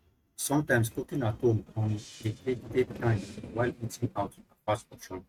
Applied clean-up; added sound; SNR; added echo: neural mask model RNNoise.